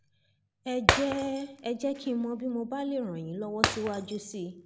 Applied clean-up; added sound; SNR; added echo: none; Shatter; 1 dB; none.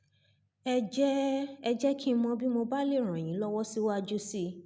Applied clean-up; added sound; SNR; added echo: none; none; none; none.